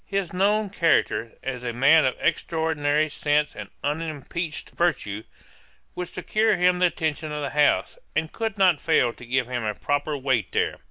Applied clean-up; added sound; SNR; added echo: none; none; none; none.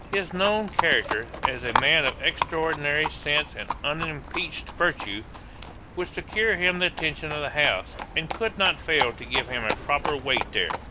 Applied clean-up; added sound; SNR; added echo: none; Livestock, farm animals, working animals; 6 dB; none.